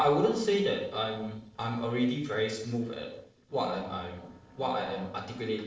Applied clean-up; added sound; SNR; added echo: neural separator model SepFormer DNS4.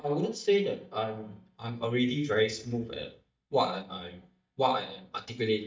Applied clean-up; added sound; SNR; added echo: neural mask model DeepFilterNet 3.